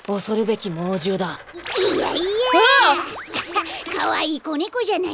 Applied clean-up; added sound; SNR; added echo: none; Coin (dropping) + Bird; 17 dB; none.